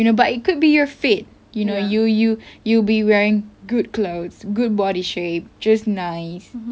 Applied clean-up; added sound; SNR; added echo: none; none; none; none.